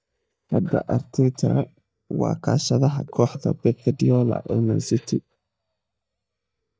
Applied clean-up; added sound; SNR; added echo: neural mask model DeepFilterNet 3.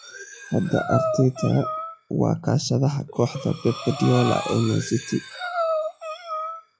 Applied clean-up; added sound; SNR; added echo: classical method log-MMSE.